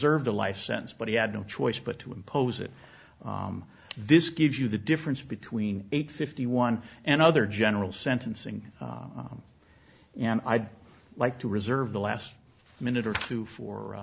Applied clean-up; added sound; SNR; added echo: none; none; none; none.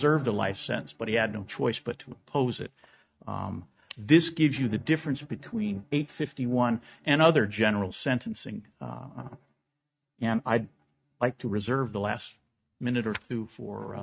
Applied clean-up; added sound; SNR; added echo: neural mask model RNNoise.